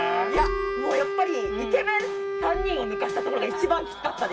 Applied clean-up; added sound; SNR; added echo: none; Wind instrument, woodwind instrument; 3 dB; reverberation time 0.2 s.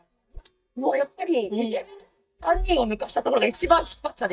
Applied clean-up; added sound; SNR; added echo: neural mask model DeepFilterNet 3.